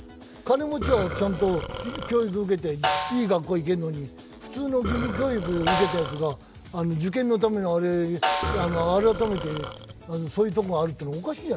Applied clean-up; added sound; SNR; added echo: none; Snare drum + Burping, eructation; 6 dB; none.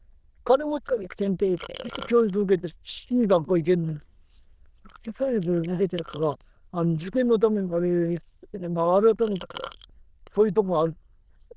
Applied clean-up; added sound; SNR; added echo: neural diffusion model UNIVERSE++.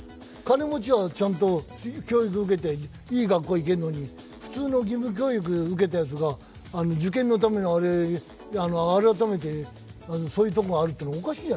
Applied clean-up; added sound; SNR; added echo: none; none; none; none.